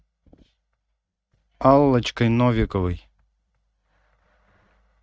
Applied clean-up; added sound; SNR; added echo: neural mask model RNNoise.